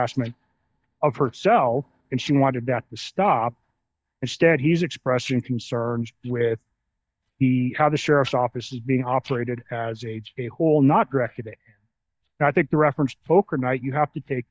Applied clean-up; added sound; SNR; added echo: neural mask model DeepFilterNet 3.